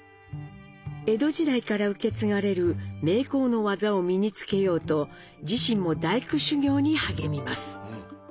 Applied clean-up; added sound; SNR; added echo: none; none; none; none.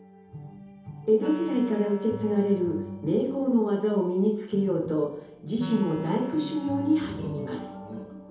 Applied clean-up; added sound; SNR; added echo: none; Wind instrument, woodwind instrument; 16 dB; reverberation time 0.8 s.